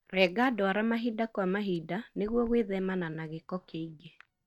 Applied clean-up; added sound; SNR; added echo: neural mask model RNNoise.